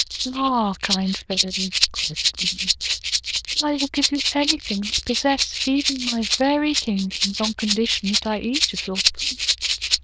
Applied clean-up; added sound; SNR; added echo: neural diffusion model UNIVERSE++.